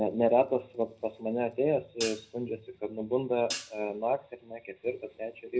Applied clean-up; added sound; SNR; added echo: none; Hi-hat; 11 dB; reverberation time 0.4 s.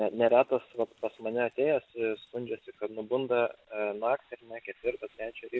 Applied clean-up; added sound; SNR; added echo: none; none; none; none.